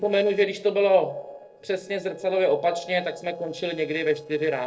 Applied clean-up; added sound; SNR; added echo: neural separator model SepFormer DNS4.